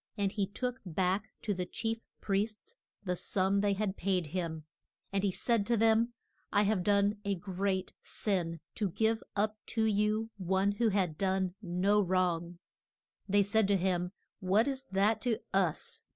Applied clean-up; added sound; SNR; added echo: none; none; none; none.